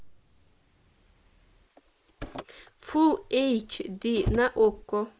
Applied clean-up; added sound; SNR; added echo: neural mask model Resemble Enhance denoiser.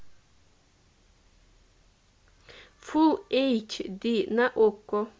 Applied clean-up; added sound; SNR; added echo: none; none; none; none.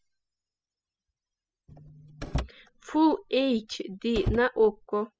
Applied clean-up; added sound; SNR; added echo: classical method spectral subtraction.